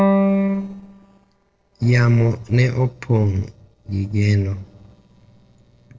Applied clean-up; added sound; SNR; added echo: neural separator model SepFormer DNS4.